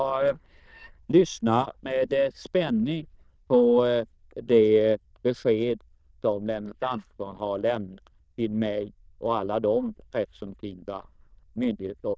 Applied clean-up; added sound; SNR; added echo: neural diffusion model UNIVERSE++.